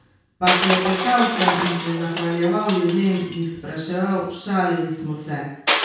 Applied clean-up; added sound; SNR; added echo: none; Crushing; 3 dB; reverberation time 0.6 s.